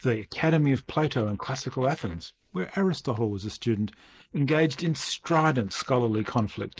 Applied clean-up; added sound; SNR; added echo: neural mask model Resemble Enhance denoiser.